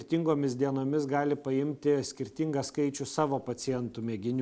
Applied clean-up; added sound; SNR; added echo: none; none; none; none.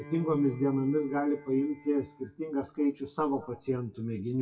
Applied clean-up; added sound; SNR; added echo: classical method WPE with log-MMSE.